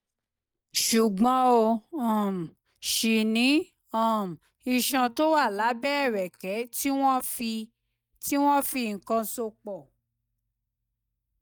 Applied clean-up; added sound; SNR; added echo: neural mask model DeepFilterNet 3.